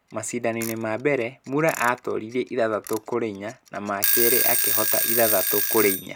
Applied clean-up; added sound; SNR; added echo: none; Alarm / Clock; 1 dB; none.